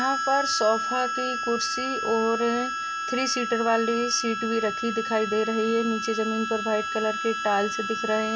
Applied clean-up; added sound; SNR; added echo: none; Harmonica; 3 dB; none.